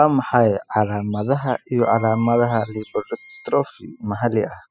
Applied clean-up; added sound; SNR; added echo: classical method spectral subtraction.